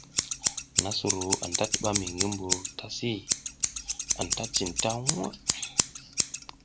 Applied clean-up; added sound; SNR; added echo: none; Scissors; -4 dB; none.